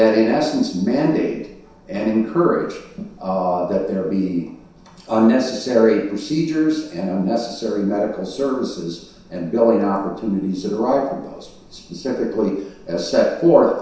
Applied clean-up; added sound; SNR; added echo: none; none; none; reverberation time 0.7 s.